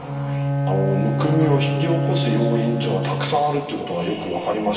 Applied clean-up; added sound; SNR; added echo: none; Bowed string instrument; 1 dB; reverberation time 2.3 s.